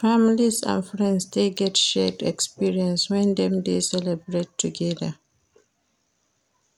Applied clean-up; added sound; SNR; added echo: none; none; none; none.